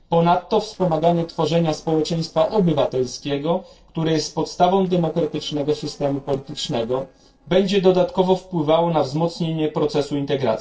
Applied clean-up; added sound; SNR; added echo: neural separator model SepFormer DNS4.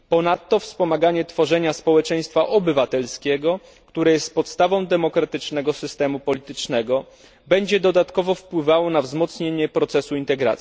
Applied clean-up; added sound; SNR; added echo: none; none; none; none.